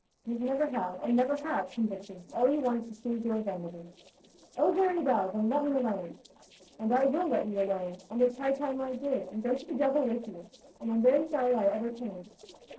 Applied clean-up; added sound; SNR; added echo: neural separator model SepFormer DNS4.